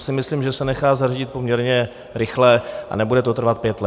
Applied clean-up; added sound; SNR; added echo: none; none; none; none.